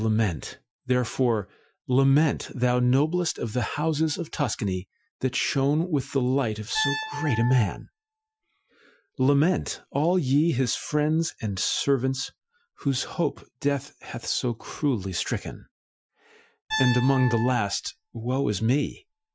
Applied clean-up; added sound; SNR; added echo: classical method Wiener filter.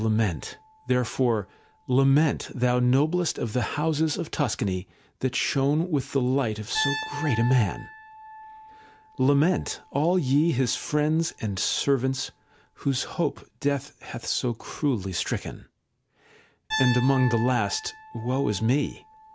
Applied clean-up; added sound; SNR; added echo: none; Piano; 15 dB; none.